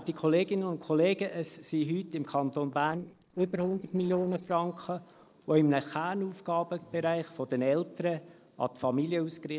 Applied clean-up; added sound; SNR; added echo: neural separator model SepFormer DNS4.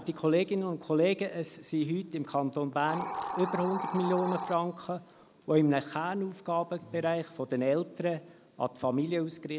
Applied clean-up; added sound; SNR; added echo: none; Hiss; 12 dB; none.